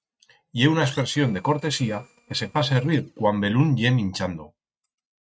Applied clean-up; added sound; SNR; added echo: neural mask model RNNoise.